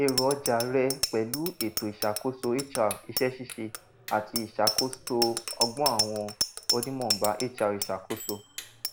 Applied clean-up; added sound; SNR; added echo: none; Bicycle bell; 4 dB; none.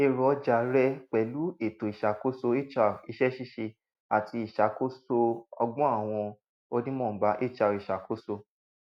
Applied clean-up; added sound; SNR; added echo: none; none; none; none.